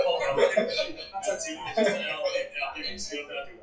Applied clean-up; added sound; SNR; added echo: classical method WPE with log-MMSE.